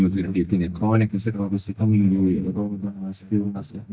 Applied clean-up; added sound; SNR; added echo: neural mask model DeepFilterNet 3.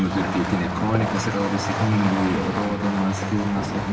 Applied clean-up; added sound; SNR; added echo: none; Fireworks; 6 dB; reverberation time 1.8 s.